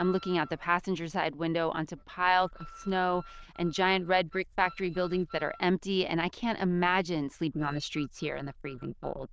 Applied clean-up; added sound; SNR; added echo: neural diffusion model UNIVERSE++.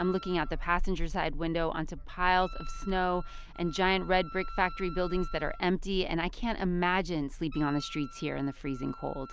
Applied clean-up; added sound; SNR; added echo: none; Wind instrument, woodwind instrument; 20 dB; none.